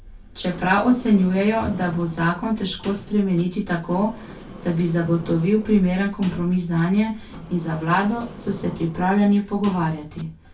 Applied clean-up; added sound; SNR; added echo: none; Sliding door; 17 dB; reverberation time 0.1 s.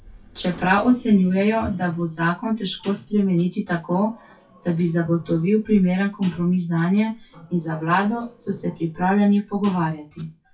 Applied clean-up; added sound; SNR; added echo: classical method WPE with log-MMSE.